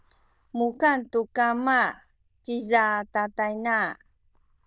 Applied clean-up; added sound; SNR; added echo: neural diffusion model UNIVERSE++.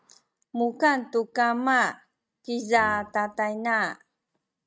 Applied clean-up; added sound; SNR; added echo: neural mask model RNNoise.